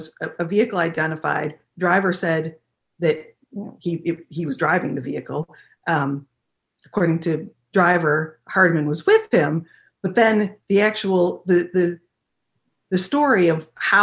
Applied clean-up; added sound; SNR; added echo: none; none; none; none.